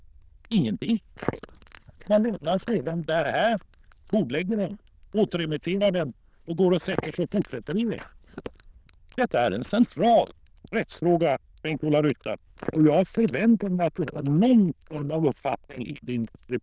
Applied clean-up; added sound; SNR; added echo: neural diffusion model UNIVERSE++.